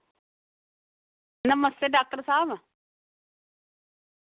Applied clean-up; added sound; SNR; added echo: none; none; none; none.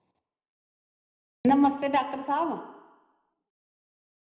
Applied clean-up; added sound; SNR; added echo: none; none; none; reverberation time 0.9 s.